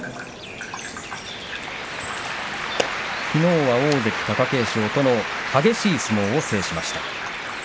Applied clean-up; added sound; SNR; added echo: none; Bird + Bathtub (filling or washing) / Gurgling; 14 dB; none.